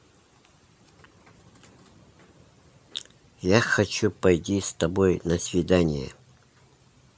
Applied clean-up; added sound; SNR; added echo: none; none; none; none.